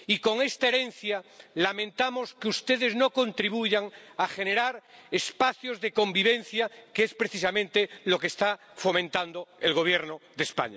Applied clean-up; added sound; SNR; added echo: none; none; none; none.